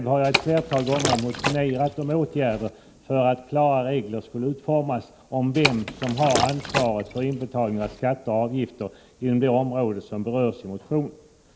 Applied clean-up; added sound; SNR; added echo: none; Liquid; 5 dB; none.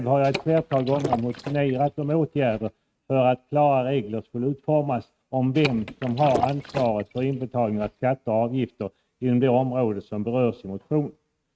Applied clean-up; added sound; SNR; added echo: neural mask model RNNoise.